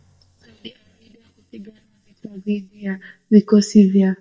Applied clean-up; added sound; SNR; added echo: neural mask model DeepFilterNet 3.